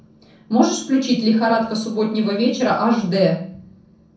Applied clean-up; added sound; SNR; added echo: none; none; none; reverberation time 0.5 s.